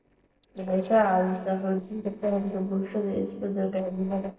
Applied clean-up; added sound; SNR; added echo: neural separator model SepFormer DNS4.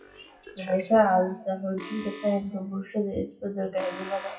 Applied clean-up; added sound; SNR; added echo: classical method WPE with log-MMSE.